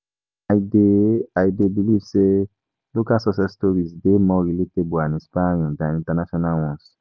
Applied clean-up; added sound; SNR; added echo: none; none; none; none.